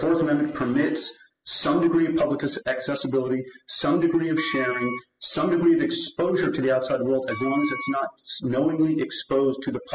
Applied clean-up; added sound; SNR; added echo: classical method spectral subtraction.